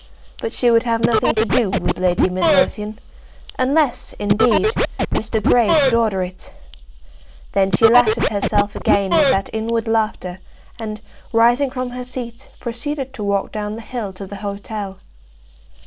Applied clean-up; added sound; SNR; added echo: none; Scratching (performance technique); -2 dB; none.